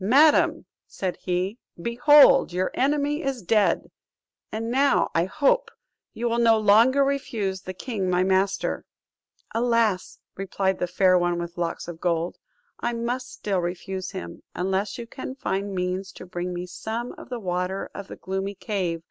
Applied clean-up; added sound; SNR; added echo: none; none; none; none.